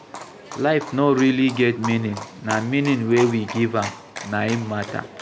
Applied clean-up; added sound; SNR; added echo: none; Livestock, farm animals, working animals; 13 dB; none.